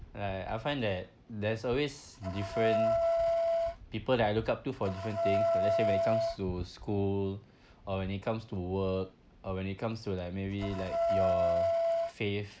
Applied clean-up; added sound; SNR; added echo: none; Wind instrument, woodwind instrument; -3 dB; none.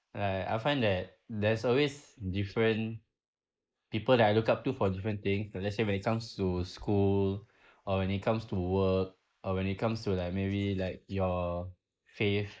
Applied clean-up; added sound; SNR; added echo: neural mask model Resemble Enhance denoiser.